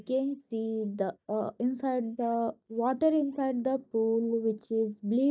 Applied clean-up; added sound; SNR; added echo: neural mask model DeepFilterNet 3.